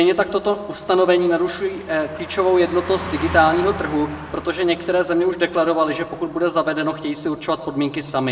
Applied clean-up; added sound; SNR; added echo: none; Car passing by; 16 dB; reverberation time 0.9 s.